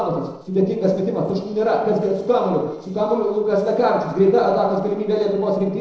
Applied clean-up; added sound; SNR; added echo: neural separator model SepFormer DNS4.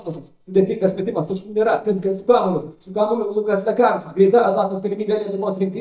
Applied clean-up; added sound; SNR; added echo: neural mask model DeepFilterNet 3.